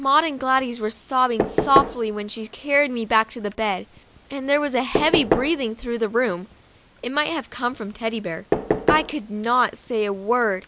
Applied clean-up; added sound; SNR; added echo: none; Knock / Wood; 6 dB; none.